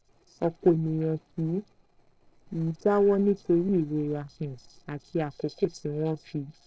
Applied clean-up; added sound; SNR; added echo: neural separator model SepFormer DNS4.